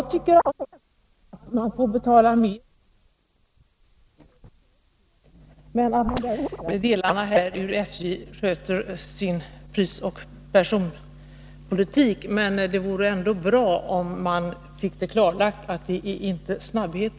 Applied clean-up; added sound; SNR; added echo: none; none; none; none.